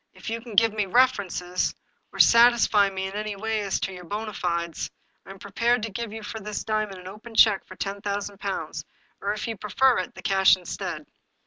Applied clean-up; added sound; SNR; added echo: none; none; none; none.